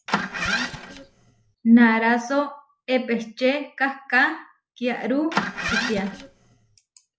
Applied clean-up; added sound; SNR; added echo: none; Engine starting; 5 dB; none.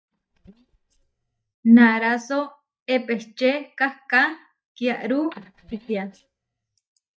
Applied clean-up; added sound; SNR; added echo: neural mask model DeepFilterNet 3.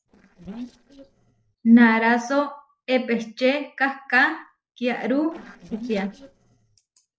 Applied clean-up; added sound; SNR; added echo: neural separator model SepFormer DNS4.